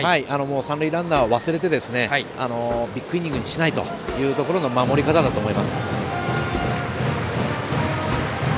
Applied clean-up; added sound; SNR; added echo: none; Hammer; 17 dB; none.